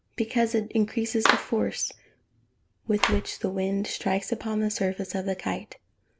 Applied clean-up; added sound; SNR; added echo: none; Clapping; 7 dB; none.